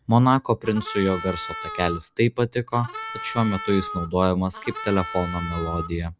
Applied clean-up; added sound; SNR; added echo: none; Harmonica; 10 dB; none.